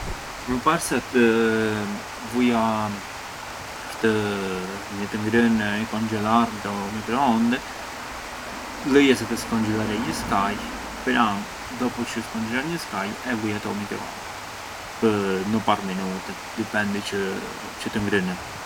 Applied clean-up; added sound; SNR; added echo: none; Water; 9 dB; none.